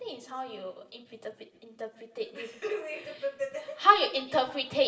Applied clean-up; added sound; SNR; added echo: none; none; none; reverberation time 0.7 s.